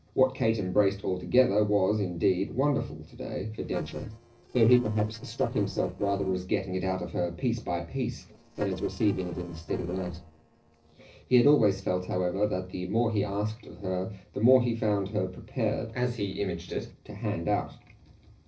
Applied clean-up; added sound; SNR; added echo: neural separator model SepFormer DNS4.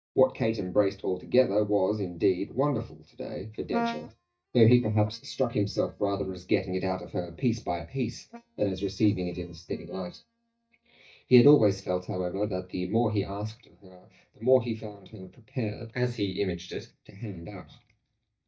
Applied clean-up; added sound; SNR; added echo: neural mask model DeepFilterNet 3.